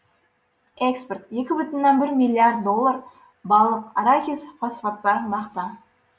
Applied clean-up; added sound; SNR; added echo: none; none; none; none.